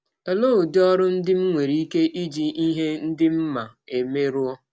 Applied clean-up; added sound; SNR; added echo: none; none; none; none.